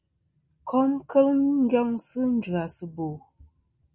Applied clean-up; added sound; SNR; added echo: none; none; none; none.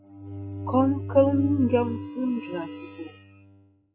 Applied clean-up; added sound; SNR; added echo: classical method spectral subtraction.